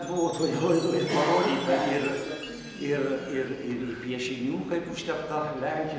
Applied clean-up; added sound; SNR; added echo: none; Chime + Breathing; 17 dB; none.